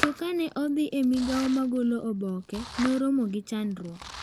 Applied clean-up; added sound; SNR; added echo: none; Domestic sounds, home sounds; 11 dB; none.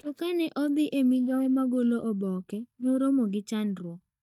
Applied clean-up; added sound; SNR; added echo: neural mask model DeepFilterNet 3.